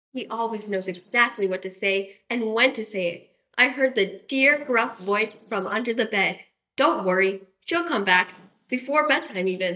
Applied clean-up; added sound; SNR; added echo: neural mask model DeepFilterNet 3.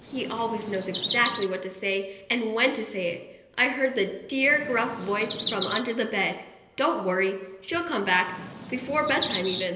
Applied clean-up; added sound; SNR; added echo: none; Chirp, tweet; 0 dB; reverberation time 1.4 s.